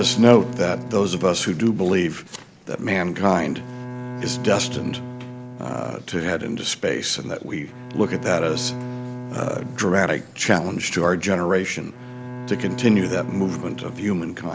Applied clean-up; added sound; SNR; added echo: none; Bowed string instrument; 11 dB; none.